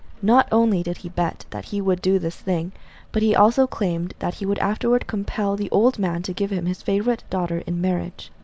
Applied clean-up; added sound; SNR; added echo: none; Rain; 19 dB; none.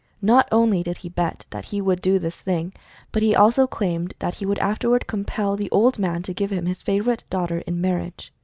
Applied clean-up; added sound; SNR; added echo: none; none; none; none.